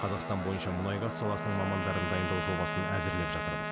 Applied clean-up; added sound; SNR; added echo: none; Trumpet + Guitar; 1 dB; none.